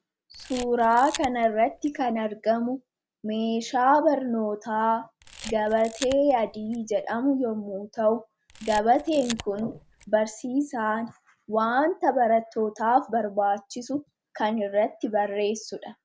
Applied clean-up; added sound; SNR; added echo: none; Camera; 16 dB; none.